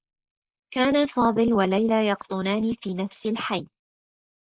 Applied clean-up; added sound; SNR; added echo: neural mask model Resemble Enhance denoiser.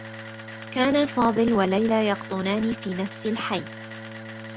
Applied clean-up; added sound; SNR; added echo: none; Bowed string instrument + Camera; 13 dB; none.